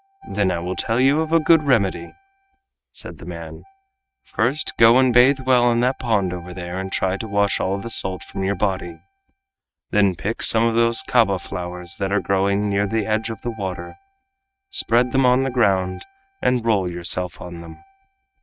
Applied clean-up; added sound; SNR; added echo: neural mask model RNNoise.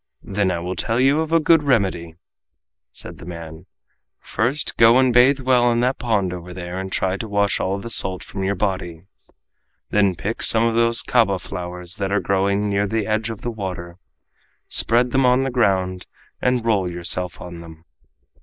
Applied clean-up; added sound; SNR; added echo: neural mask model Resemble Enhance denoiser.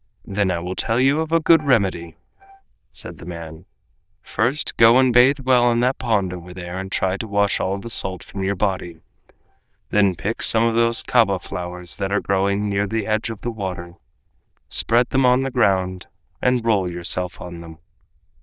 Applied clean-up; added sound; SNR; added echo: neural diffusion model UNIVERSE++.